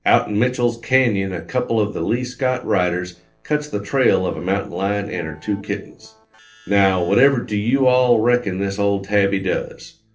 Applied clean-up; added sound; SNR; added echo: neural separator model SepFormer DNS4.